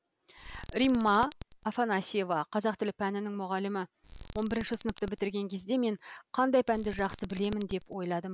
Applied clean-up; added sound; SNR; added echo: none; Alarm; -1 dB; none.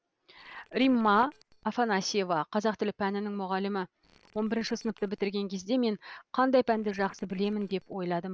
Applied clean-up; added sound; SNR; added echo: neural separator model SepFormer DNS4.